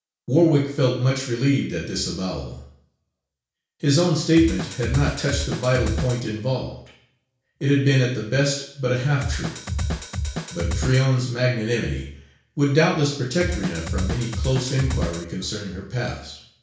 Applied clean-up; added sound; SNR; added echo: none; Drum kit; 4 dB; reverberation time 0.6 s.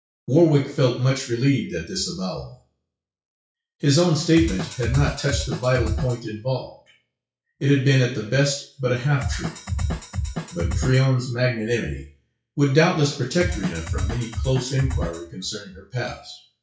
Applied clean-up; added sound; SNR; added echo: classical method WPE with log-MMSE.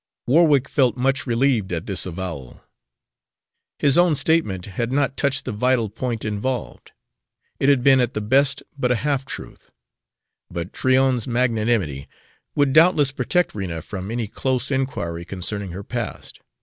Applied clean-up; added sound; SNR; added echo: none; none; none; none.